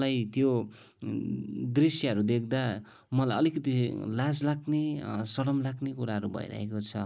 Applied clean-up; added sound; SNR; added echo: none; none; none; none.